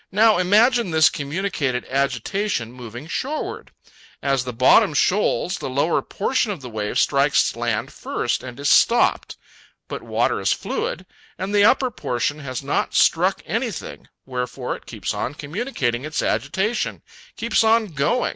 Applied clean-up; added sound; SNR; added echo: none; none; none; none.